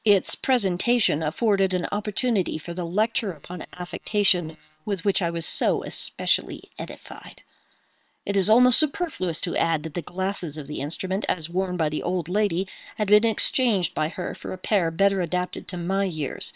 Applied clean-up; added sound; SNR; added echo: neural separator model SepFormer WHAM!.